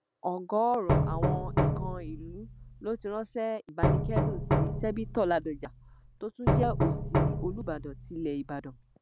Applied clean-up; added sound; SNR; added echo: none; Knock; -4 dB; none.